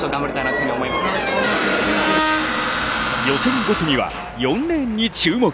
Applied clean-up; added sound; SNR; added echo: none; Squeak; 2 dB; none.